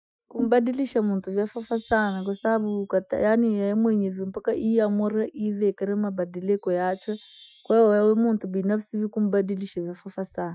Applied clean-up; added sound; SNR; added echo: classical method Wiener filter.